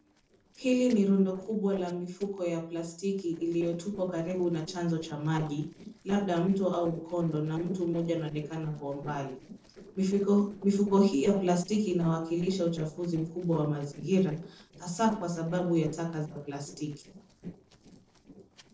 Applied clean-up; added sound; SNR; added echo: neural separator model SepFormer DNS4.